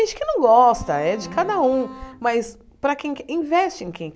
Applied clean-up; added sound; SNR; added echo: none; Bowed string instrument; 20 dB; none.